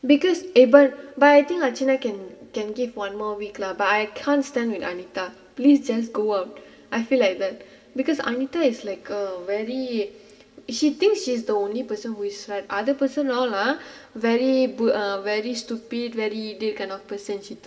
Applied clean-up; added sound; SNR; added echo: none; none; none; reverberation time 2.8 s.